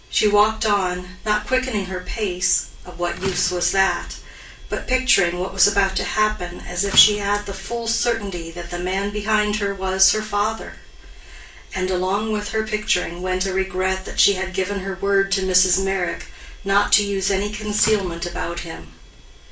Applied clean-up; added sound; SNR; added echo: none; Slam; 16 dB; reverberation time 0.3 s.